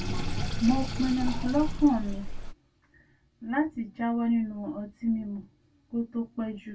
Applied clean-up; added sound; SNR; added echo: none; Sink (filling or washing); 4 dB; reverberation time 0.1 s.